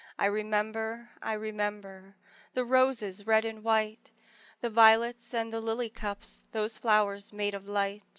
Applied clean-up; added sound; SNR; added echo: none; none; none; none.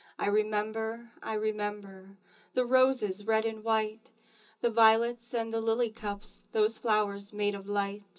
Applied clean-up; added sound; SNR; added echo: none; none; none; reverberation time 0.2 s.